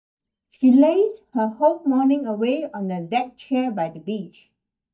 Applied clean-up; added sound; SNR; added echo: neural mask model DeepFilterNet 3.